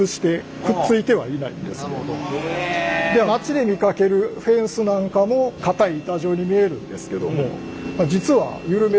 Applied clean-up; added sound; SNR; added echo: none; none; none; none.